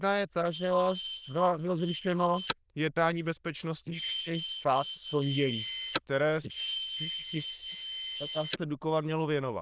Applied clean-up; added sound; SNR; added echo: neural diffusion model UNIVERSE++.